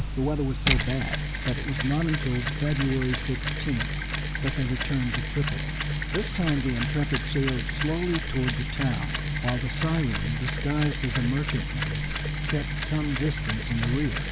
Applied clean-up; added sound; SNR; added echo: none; Mechanisms; 0 dB; none.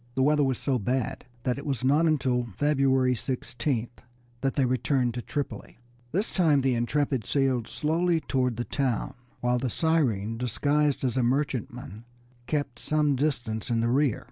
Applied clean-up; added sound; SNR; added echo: none; none; none; none.